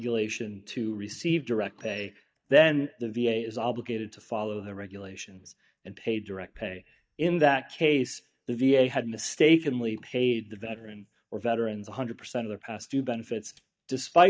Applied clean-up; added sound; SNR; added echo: neural mask model DeepFilterNet 3.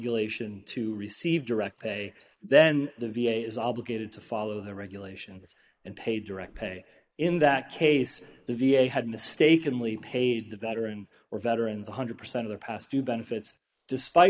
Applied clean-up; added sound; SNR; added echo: neural mask model Resemble Enhance denoiser.